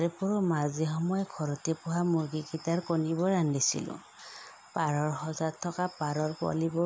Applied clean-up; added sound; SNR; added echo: none; none; none; none.